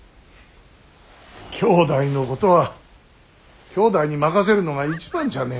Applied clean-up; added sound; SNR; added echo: none; Bird; 17 dB; none.